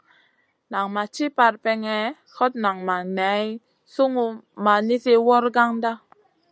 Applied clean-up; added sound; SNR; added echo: none; none; none; none.